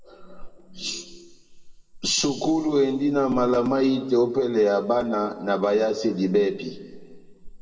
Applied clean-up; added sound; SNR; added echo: none; Cricket / Frog; 19 dB; reverberation time 1.3 s.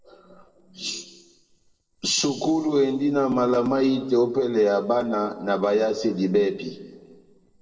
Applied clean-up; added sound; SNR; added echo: neural separator model SepFormer DNS4.